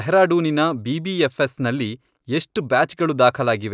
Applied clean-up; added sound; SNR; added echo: none; none; none; none.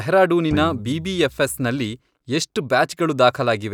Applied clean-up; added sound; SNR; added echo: none; Guitar; 13 dB; none.